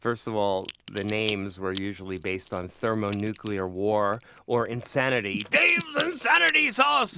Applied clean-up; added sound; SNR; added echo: none; Crack; 11 dB; none.